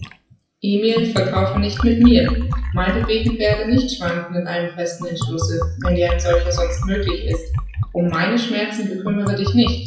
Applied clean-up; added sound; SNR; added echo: classical method WPE with log-MMSE.